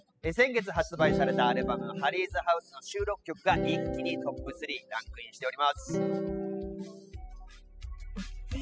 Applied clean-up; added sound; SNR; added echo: classical method spectral subtraction.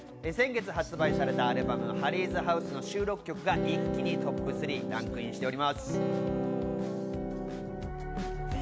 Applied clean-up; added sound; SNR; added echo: none; Electric guitar / Strum; 0 dB; none.